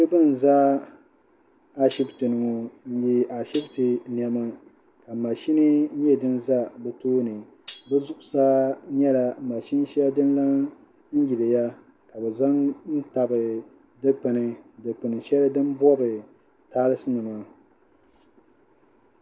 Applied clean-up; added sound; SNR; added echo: none; Cutlery, silverware; 15 dB; none.